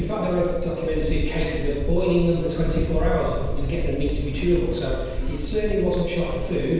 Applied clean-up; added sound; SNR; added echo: none; Livestock, farm animals, working animals; 2 dB; reverberation time 1.2 s.